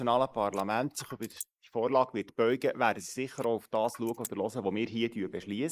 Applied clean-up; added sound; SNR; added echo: neural mask model Resemble Enhance denoiser.